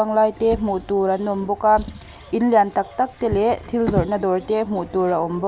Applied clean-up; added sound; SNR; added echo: none; Drawer open or close; 13 dB; none.